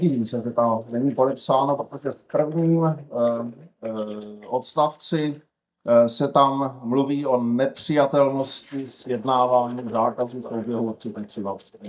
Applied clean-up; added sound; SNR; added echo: neural mask model DeepFilterNet 3.